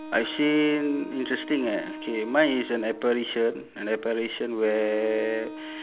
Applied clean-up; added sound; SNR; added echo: none; Wind instrument, woodwind instrument; 14 dB; none.